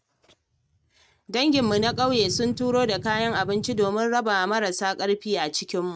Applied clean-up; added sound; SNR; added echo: neural mask model RNNoise.